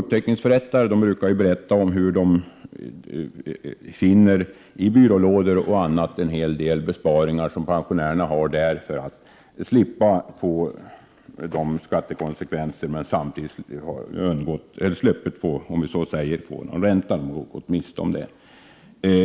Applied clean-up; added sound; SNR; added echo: none; none; none; none.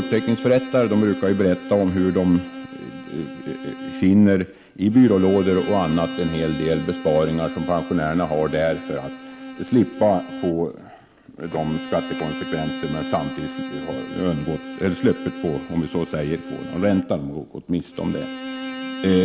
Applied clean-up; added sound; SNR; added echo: none; Bowed string instrument; 11 dB; none.